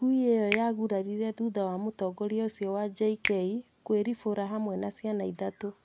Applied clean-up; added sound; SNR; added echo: none; Finger snapping; 12 dB; none.